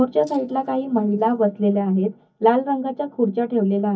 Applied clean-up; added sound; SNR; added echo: neural mask model DeepFilterNet 3.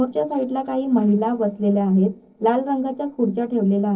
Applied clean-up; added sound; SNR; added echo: neural separator model SepFormer DNS4.